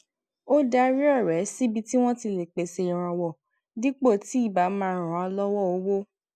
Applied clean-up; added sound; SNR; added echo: none; none; none; none.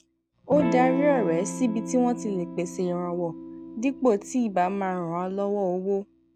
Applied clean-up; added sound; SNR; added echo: none; Electric guitar / Strum; 8 dB; none.